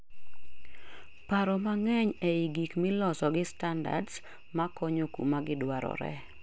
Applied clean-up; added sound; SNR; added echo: none; none; none; none.